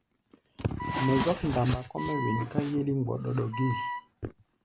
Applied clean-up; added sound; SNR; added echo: none; Wind instrument, woodwind instrument; 6 dB; none.